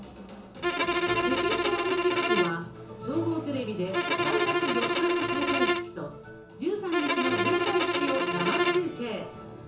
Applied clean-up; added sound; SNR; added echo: none; Bowed string instrument; -4 dB; reverberation time 0.7 s.